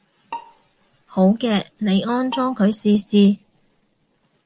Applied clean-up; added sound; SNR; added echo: neural separator model SepFormer DNS4.